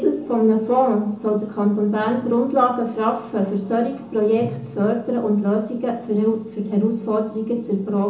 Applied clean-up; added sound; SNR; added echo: none; none; none; reverberation time 0.7 s.